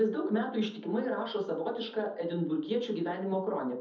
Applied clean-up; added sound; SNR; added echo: none; none; none; reverberation time 0.7 s.